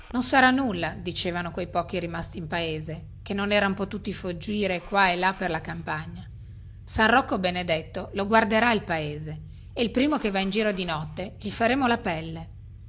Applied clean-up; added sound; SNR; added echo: none; Engine starting / Car; 17 dB; none.